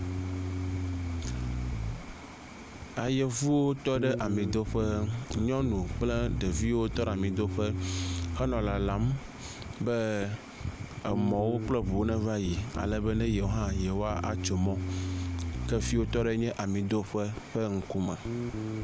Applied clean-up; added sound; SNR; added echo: none; Bass guitar; 4 dB; none.